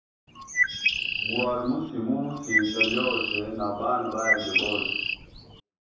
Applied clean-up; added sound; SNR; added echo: none; Bird; -2 dB; reverberation time 0.7 s.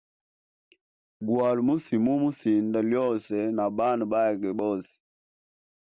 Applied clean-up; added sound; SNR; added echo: none; none; none; none.